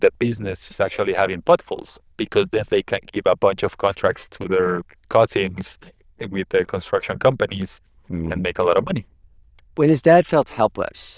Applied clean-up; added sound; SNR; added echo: neural diffusion model UNIVERSE++.